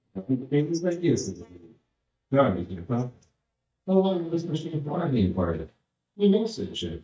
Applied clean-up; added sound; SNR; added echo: neural mask model DeepFilterNet 3.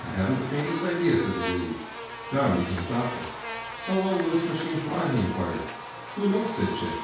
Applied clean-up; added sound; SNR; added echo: none; Buzz; 8 dB; reverberation time 0.6 s.